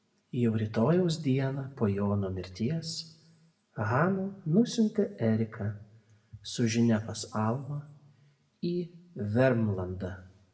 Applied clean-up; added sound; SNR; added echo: none; none; none; reverberation time 0.6 s.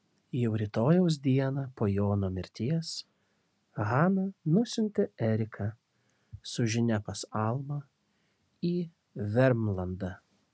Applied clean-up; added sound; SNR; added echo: none; none; none; none.